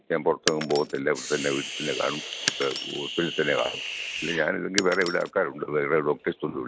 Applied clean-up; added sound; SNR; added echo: none; Shatter + Hiss; 7 dB; none.